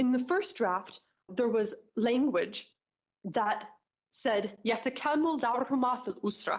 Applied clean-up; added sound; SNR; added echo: none; none; none; none.